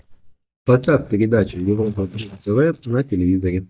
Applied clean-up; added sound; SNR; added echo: neural mask model DeepFilterNet 3.